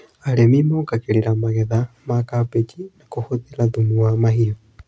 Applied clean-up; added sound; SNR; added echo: none; none; none; none.